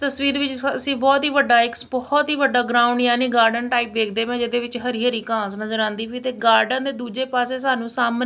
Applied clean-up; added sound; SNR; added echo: none; none; none; none.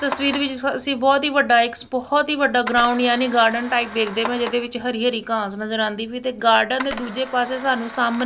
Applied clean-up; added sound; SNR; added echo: none; Camera; 15 dB; none.